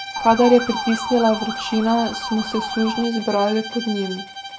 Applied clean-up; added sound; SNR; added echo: none; Motor vehicle (road) / Siren + Bowed string instrument; 9 dB; none.